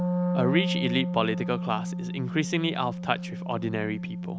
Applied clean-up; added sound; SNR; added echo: none; Wind instrument, woodwind instrument; 1 dB; none.